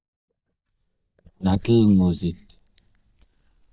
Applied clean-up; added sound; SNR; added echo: neural mask model DeepFilterNet 3.